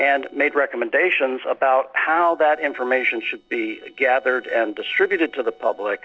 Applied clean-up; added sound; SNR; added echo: neural separator model SepFormer DNS4.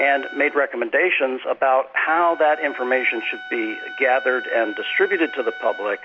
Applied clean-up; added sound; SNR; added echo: none; Wind instrument, woodwind instrument; 14 dB; none.